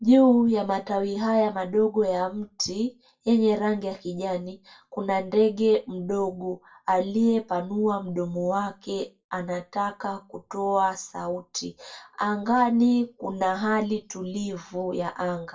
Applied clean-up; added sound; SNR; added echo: none; none; none; reverberation time 0.2 s.